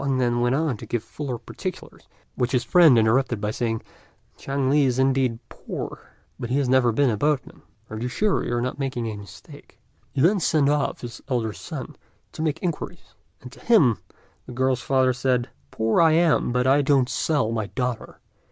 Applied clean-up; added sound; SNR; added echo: none; none; none; none.